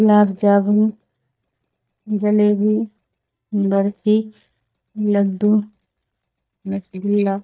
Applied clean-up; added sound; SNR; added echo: neural mask model DeepFilterNet 3.